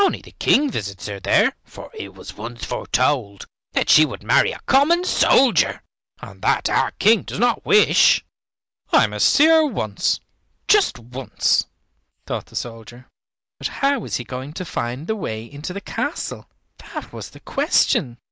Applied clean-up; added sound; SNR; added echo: neural mask model Resemble Enhance denoiser.